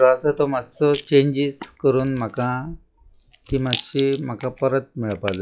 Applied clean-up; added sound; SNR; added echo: classical method log-MMSE.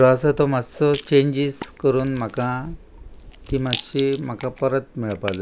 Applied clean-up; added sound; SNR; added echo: none; Rattle; 16 dB; none.